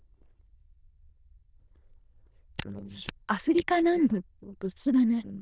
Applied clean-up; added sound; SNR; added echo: neural diffusion model UNIVERSE++.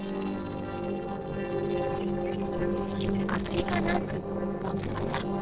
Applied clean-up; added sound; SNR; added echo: neural separator model SepFormer DNS4.